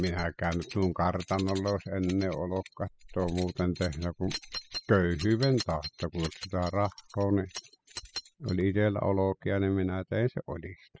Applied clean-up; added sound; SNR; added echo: classical method spectral subtraction.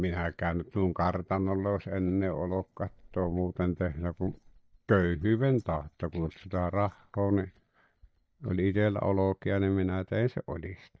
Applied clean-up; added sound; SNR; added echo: neural mask model DeepFilterNet 3.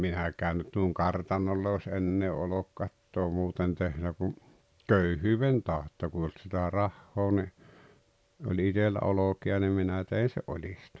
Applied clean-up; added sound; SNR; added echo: none; none; none; none.